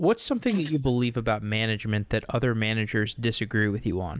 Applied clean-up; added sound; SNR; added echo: neural mask model Resemble Enhance denoiser.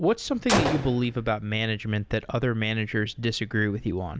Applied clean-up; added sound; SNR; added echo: none; Gunshot, gunfire; 7 dB; none.